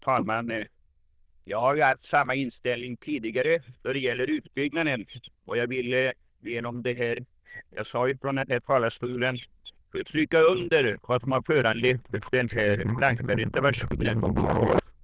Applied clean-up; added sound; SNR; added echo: neural diffusion model UNIVERSE++.